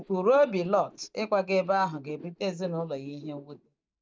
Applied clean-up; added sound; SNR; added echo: neural mask model DeepFilterNet 3.